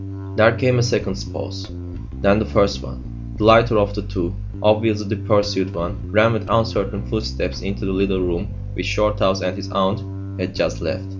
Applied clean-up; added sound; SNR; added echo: none; Bass guitar; 8 dB; none.